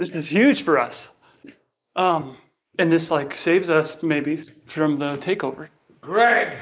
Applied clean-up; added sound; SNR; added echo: neural mask model Resemble Enhance denoiser.